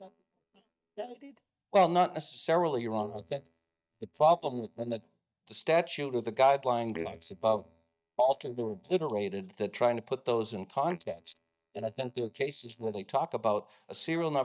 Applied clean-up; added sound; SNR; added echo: neural mask model DeepFilterNet 3.